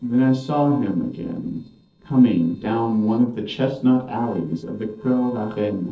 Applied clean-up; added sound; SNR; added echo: neural separator model SepFormer DNS4.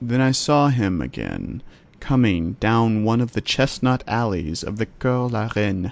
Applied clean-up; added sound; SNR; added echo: none; none; none; none.